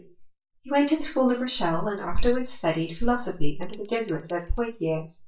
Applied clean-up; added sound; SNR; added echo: neural mask model DeepFilterNet 3.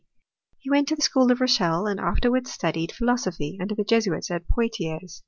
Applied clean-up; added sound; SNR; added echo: none; none; none; none.